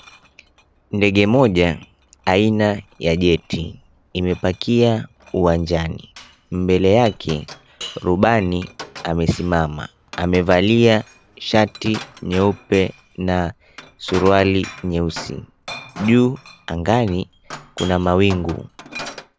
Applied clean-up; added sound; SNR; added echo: none; Glass; 19 dB; none.